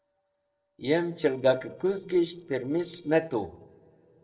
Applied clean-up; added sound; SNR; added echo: neural separator model SepFormer DNS4.